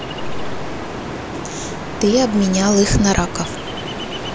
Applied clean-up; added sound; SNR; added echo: none; Ocean; 8 dB; none.